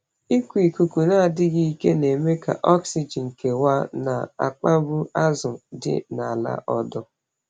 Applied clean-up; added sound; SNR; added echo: none; none; none; none.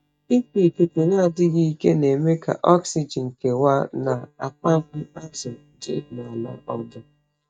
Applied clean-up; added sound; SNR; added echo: neural mask model DeepFilterNet 3.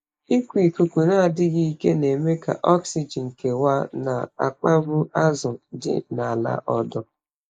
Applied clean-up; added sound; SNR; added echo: neural mask model Resemble Enhance denoiser.